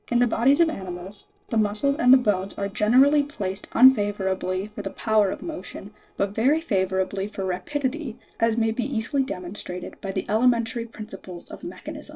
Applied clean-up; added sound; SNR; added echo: neural separator model SepFormer DNS4.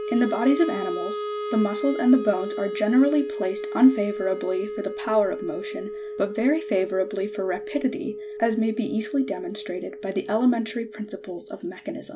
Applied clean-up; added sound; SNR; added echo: none; Wind instrument, woodwind instrument; 8 dB; none.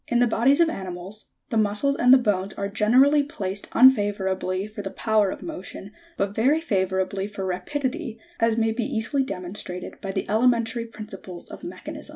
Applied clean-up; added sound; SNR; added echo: none; none; none; none.